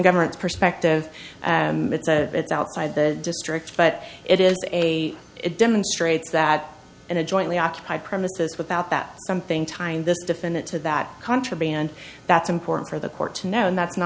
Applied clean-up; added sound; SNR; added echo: none; none; none; none.